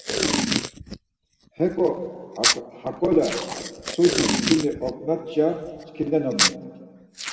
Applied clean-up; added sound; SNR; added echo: none; Packing tape, duct tape; 2 dB; reverberation time 1.6 s.